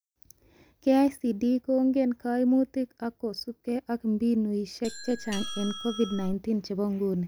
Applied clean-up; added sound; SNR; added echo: none; Doorbell; 9 dB; none.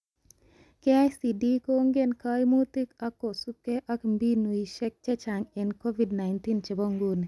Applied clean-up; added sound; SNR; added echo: none; none; none; none.